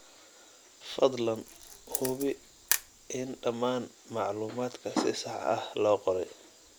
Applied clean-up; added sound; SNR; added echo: none; Camera; 6 dB; none.